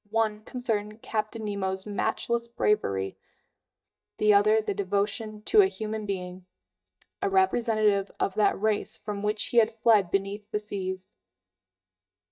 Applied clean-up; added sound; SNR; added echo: neural mask model DeepFilterNet 3.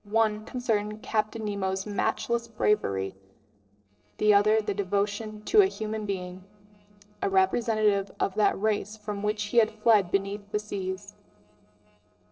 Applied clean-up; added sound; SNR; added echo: neural separator model SepFormer DNS4.